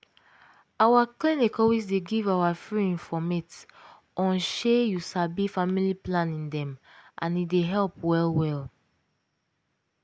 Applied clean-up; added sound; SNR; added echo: none; none; none; none.